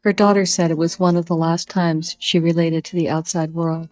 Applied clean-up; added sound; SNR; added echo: neural mask model DeepFilterNet 3.